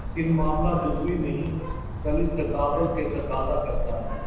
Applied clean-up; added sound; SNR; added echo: none; Bird; 2 dB; reverberation time 1.1 s.